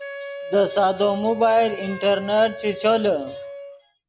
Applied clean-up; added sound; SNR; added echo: none; Wind instrument, woodwind instrument; 13 dB; none.